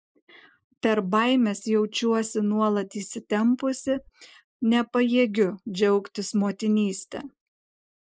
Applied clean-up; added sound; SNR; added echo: neural mask model Resemble Enhance denoiser.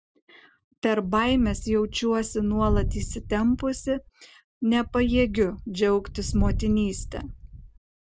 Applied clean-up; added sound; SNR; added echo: none; Wind; 6 dB; none.